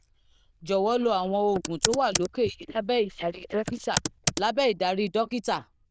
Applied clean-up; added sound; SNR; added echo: neural diffusion model UNIVERSE++.